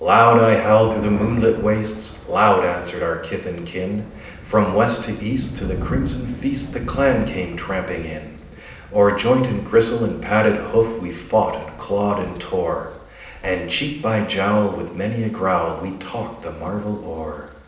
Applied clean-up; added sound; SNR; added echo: none; Thunder; 15 dB; reverberation time 0.8 s.